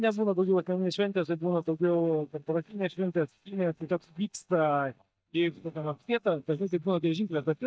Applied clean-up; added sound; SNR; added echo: neural mask model DeepFilterNet 3.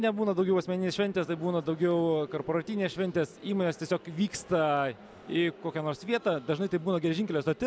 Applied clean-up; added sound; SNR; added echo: none; none; none; none.